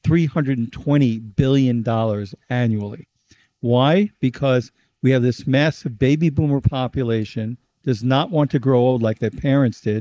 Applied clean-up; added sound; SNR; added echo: neural mask model Resemble Enhance denoiser.